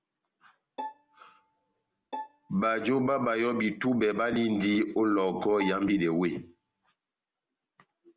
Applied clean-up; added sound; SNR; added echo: none; Bowed string instrument; 15 dB; none.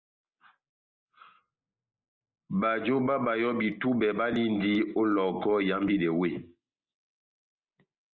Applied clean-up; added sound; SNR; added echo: neural mask model Resemble Enhance denoiser.